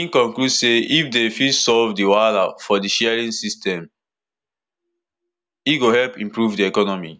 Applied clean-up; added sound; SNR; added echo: none; none; none; none.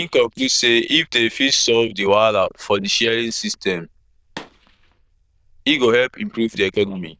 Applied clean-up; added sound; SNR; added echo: neural diffusion model UNIVERSE++.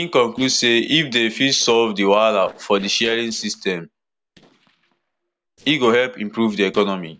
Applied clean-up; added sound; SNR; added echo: neural separator model SepFormer DNS4.